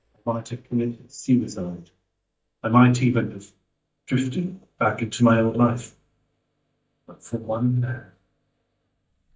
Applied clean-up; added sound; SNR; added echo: neural mask model DeepFilterNet 3.